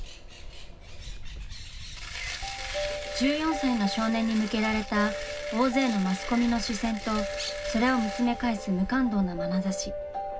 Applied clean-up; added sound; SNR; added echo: none; Bird; 13 dB; reverberation time 0.4 s.